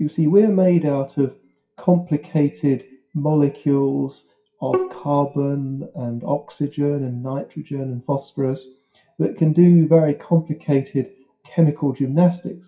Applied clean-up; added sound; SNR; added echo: classical method WPE with log-MMSE.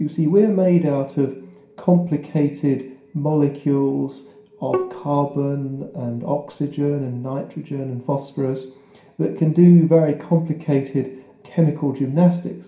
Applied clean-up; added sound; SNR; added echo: none; Bowed string instrument; 12 dB; reverberation time 0.5 s.